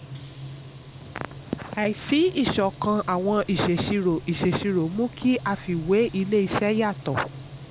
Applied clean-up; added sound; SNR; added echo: none; Frying (food); 16 dB; none.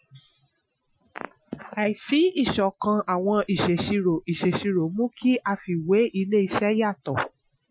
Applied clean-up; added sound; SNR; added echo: classical method Wiener filter.